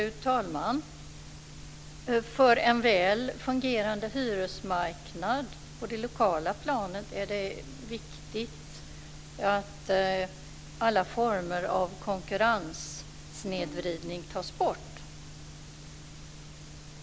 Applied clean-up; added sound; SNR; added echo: none; Bowed string instrument; 19 dB; none.